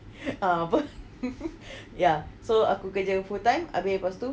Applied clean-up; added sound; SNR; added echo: none; none; none; none.